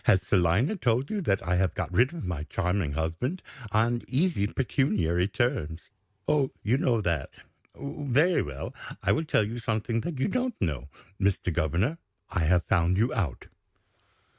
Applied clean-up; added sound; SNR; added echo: none; none; none; none.